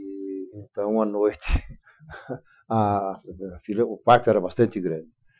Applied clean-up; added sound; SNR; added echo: classical method Wiener filter.